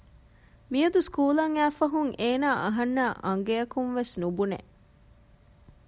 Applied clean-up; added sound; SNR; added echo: none; none; none; none.